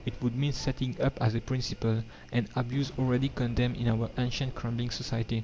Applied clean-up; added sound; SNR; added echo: none; Boom; 19 dB; none.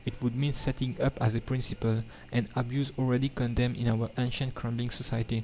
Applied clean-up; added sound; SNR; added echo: none; none; none; none.